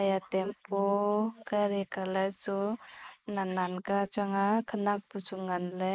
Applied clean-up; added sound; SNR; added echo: neural mask model Resemble Enhance denoiser.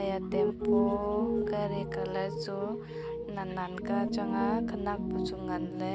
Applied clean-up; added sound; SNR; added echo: none; Piano; -4 dB; none.